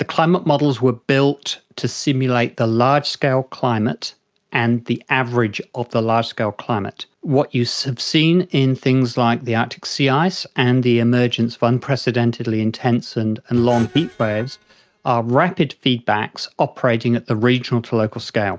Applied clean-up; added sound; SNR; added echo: neural mask model RNNoise.